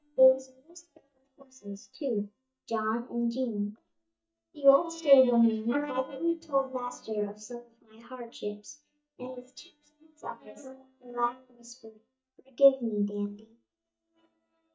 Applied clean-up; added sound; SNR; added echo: neural mask model DeepFilterNet 3.